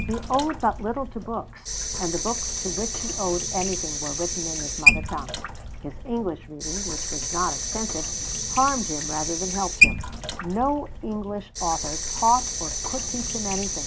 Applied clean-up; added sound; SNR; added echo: none; Sink (filling or washing) / Water tap, faucet; -1 dB; none.